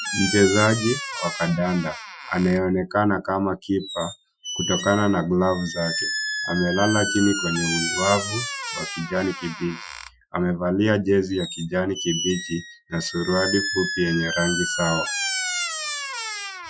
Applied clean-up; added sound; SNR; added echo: classical method Wiener filter.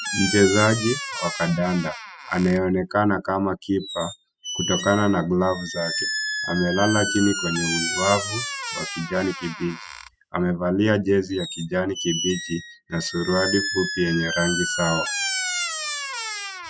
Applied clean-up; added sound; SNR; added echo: classical method spectral subtraction.